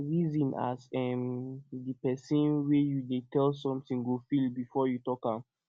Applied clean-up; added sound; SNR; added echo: none; none; none; none.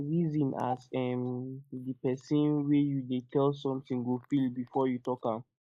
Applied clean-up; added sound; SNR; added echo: neural mask model Resemble Enhance denoiser.